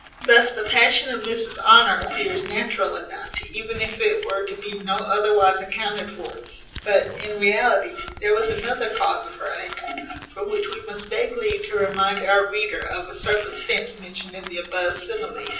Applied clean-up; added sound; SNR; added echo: none; Crumpling, crinkling; 17 dB; reverberation time 0.6 s.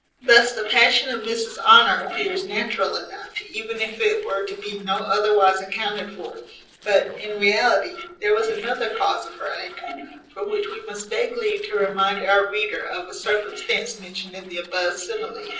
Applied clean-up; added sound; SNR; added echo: neural separator model SepFormer DNS4.